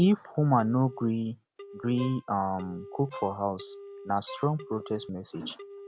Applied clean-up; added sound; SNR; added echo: none; Telephone + Bowed string instrument; 17 dB; none.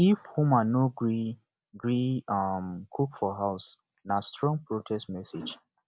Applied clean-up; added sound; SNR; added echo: none; none; none; none.